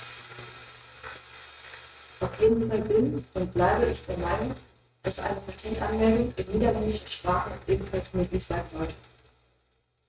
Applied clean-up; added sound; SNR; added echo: neural mask model RNNoise.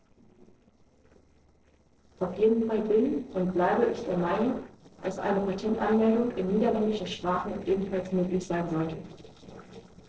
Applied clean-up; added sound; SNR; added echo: neural separator model SepFormer DNS4.